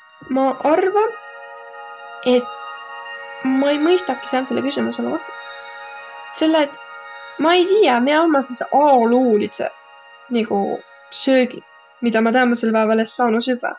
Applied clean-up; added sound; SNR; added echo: none; Piano; 18 dB; none.